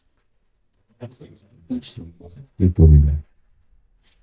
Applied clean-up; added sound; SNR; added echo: neural mask model DeepFilterNet 3.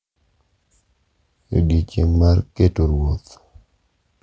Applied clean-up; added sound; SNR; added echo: none; none; none; none.